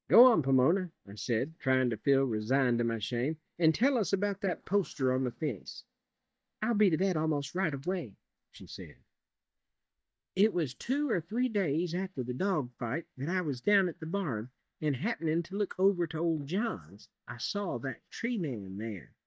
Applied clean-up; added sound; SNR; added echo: neural mask model DeepFilterNet 3.